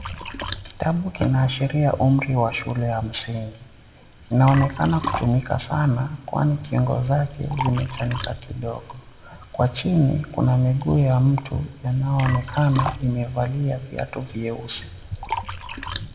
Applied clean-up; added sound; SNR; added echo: none; Liquid; 13 dB; reverberation time 0.9 s.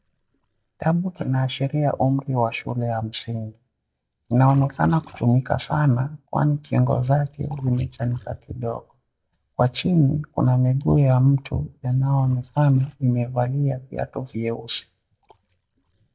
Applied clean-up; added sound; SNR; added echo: neural mask model DeepFilterNet 3.